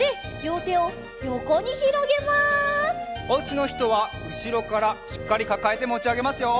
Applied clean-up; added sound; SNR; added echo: none; none; none; none.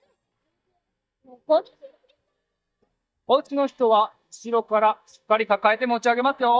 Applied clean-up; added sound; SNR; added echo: neural mask model DeepFilterNet 3.